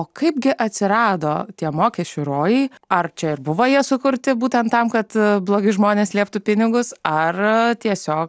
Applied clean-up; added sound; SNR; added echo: none; none; none; none.